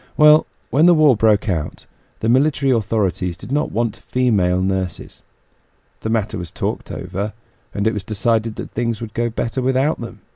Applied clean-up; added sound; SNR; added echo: none; none; none; none.